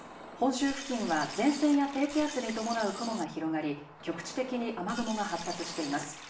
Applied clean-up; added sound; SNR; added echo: none; Liquid; 12 dB; reverberation time 0.6 s.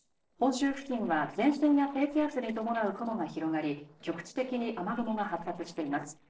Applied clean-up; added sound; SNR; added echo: neural separator model SepFormer DNS4.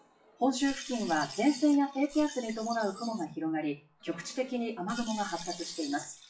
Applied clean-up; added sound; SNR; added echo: classical method WPE with log-MMSE.